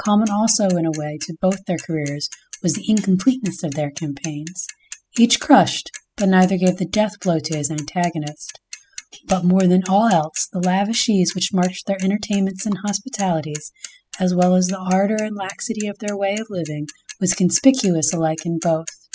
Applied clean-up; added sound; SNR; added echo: classical method spectral subtraction.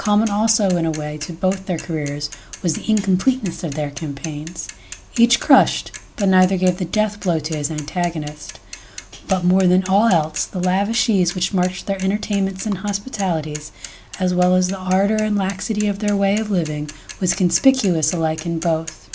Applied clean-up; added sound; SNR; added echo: none; Mechanisms / Bicycle; 19 dB; none.